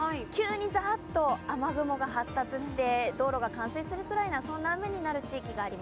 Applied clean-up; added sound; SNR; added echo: none; Wind instrument, woodwind instrument; 18 dB; none.